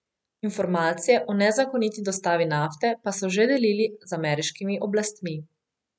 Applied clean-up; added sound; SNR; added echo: none; none; none; none.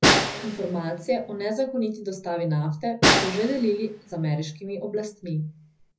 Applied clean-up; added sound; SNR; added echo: none; Snare drum; -1 dB; reverberation time 0.4 s.